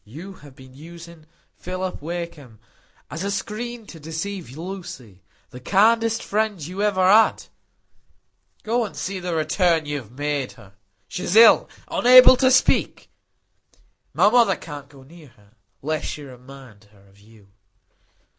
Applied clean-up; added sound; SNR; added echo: none; none; none; none.